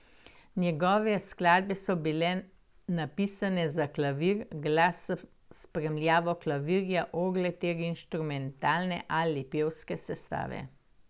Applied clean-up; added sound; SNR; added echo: none; none; none; none.